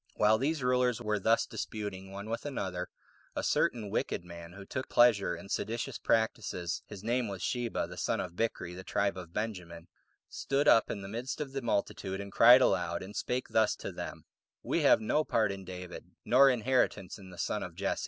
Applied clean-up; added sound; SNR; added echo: none; none; none; none.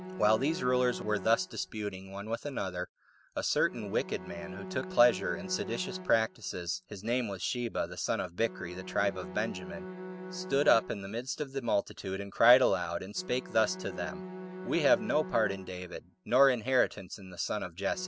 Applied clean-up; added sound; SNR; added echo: none; Bowed string instrument; 14 dB; none.